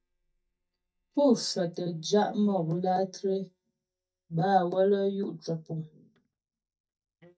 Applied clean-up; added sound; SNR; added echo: neural mask model DeepFilterNet 3.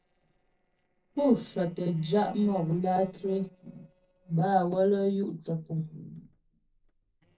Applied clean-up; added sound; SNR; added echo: neural separator model SepFormer DNS4.